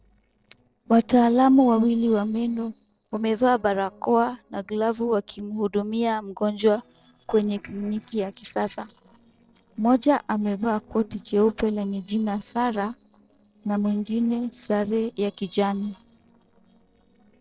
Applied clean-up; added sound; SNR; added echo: neural separator model SepFormer DNS4.